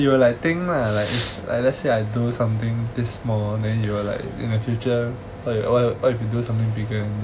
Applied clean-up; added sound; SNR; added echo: none; none; none; none.